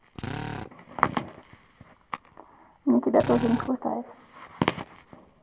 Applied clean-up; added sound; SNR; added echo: none; Drill; 11 dB; reverberation time 0.8 s.